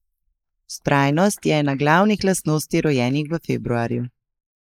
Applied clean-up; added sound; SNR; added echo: neural mask model Resemble Enhance denoiser.